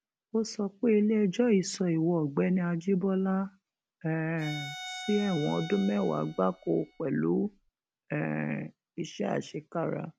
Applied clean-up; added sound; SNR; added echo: none; Bowed string instrument; 14 dB; none.